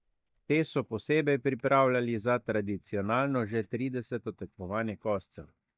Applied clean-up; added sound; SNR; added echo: neural mask model DeepFilterNet 3.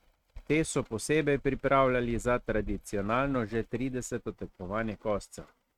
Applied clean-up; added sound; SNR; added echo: neural mask model RNNoise.